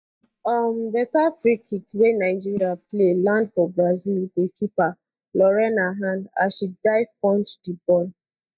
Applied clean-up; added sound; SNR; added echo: neural mask model DeepFilterNet 3.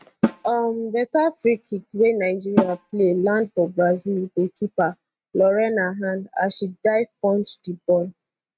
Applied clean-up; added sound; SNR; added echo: neural mask model RNNoise.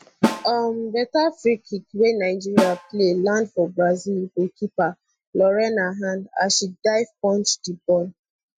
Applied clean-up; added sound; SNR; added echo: classical method Wiener filter.